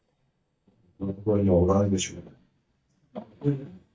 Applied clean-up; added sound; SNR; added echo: neural mask model DeepFilterNet 3.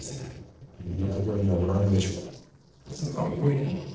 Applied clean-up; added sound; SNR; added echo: neural separator model SepFormer DNS4.